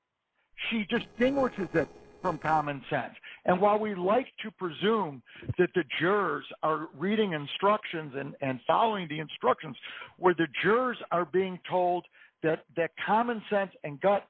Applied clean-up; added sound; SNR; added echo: neural separator model SepFormer DNS4.